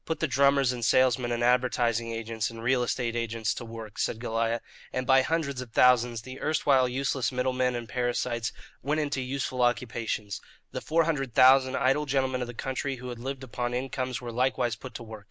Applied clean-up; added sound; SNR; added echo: none; none; none; none.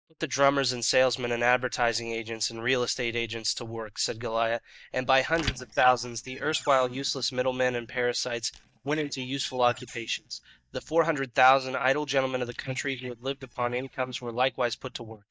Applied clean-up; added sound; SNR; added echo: neural mask model DeepFilterNet 3.